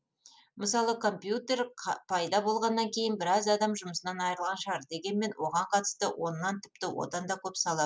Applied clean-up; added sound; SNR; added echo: none; none; none; none.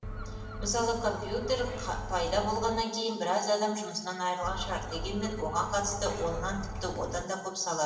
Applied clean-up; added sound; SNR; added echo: none; Gull, seagull; 6 dB; reverberation time 1.4 s.